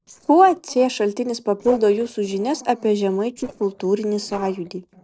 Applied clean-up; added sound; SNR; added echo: neural separator model SepFormer DNS4.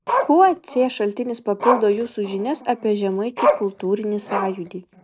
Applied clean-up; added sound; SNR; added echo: none; Growling; 5 dB; none.